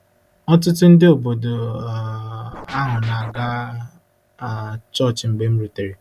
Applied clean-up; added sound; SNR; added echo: none; Scratching (performance technique); 16 dB; none.